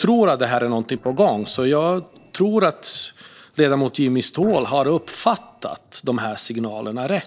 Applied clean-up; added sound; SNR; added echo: neural separator model SepFormer DNS4.